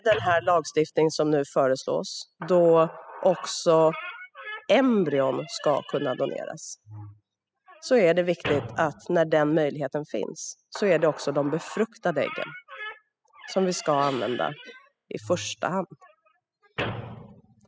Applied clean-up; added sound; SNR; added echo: classical method spectral subtraction.